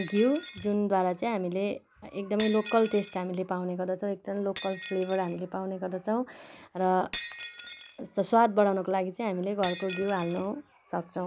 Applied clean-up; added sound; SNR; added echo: none; Shatter; 15 dB; none.